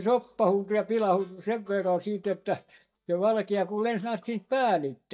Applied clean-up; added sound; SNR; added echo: neural mask model DeepFilterNet 3.